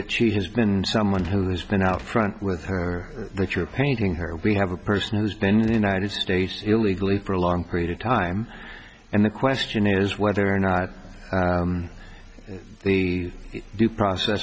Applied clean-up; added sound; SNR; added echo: none; Gunshot, gunfire; 17 dB; none.